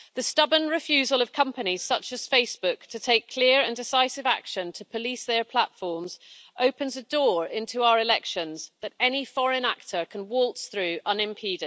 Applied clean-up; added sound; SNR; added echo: none; none; none; none.